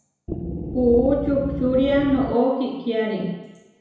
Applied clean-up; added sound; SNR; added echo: none; Wind instrument, woodwind instrument; 7 dB; reverberation time 1.0 s.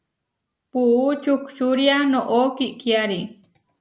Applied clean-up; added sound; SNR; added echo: none; none; none; none.